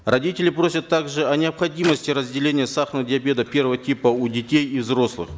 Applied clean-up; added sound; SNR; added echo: none; Clapping; 14 dB; none.